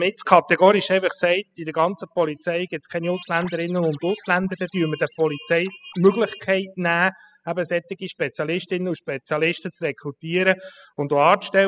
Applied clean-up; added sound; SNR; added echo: classical method spectral subtraction.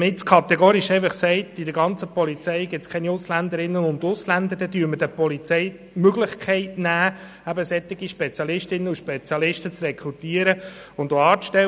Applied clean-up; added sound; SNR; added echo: none; none; none; none.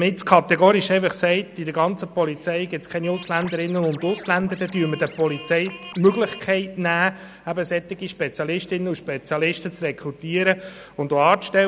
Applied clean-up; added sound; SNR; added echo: none; Scratching (performance technique); 17 dB; none.